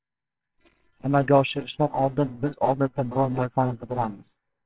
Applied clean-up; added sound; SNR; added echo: neural separator model SepFormer WHAMR!.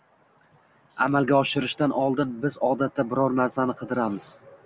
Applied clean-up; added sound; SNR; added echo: none; none; none; none.